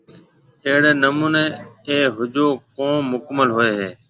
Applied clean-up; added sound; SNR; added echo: none; none; none; none.